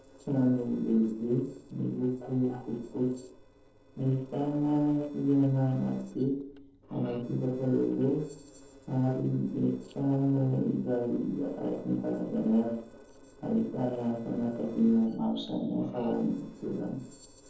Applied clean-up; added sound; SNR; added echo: neural separator model SepFormer DNS4.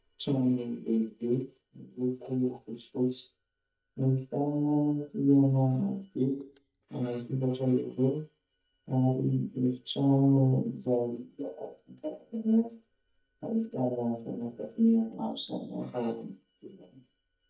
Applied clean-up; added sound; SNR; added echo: neural mask model DeepFilterNet 3.